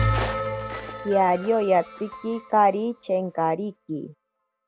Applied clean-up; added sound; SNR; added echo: none; Bell; 7 dB; none.